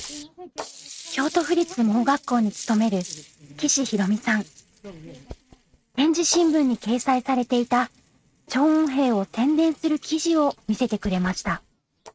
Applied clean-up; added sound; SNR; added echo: neural mask model RNNoise.